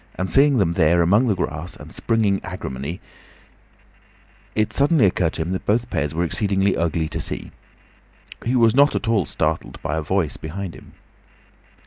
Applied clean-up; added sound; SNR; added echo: none; none; none; none.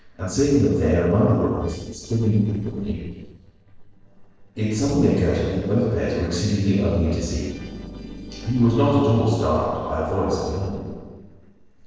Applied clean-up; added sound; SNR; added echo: neural separator model SepFormer DNS4.